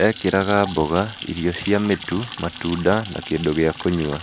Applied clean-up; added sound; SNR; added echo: none; Sink (filling or washing) / Water tap, faucet / Splash, splatter; 15 dB; none.